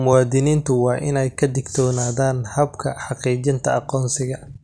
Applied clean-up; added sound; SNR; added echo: none; none; none; none.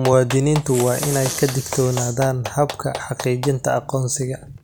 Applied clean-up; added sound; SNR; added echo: none; Respiratory sounds + Clapping; 11 dB; none.